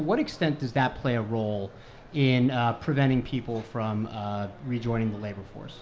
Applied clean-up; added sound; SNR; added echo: none; none; none; none.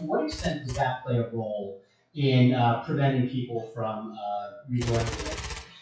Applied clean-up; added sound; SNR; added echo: classical method WPE with log-MMSE.